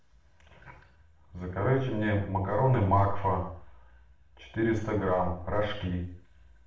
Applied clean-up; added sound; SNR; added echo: none; none; none; reverberation time 0.5 s.